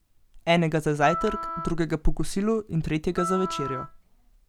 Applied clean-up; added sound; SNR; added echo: none; Wind instrument, woodwind instrument; 10 dB; none.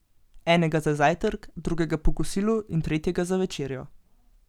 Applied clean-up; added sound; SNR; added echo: none; none; none; none.